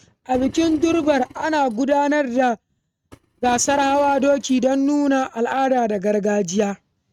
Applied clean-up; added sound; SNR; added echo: neural mask model RNNoise.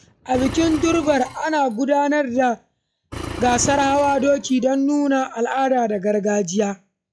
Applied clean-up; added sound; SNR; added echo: classical method log-MMSE.